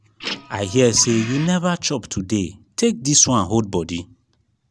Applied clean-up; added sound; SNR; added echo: none; Printer; 12 dB; none.